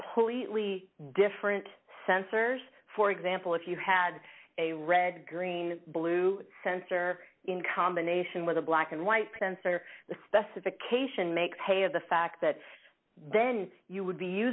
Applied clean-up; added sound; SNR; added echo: none; none; none; none.